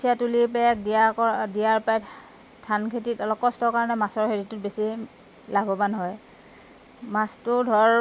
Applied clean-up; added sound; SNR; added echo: none; none; none; none.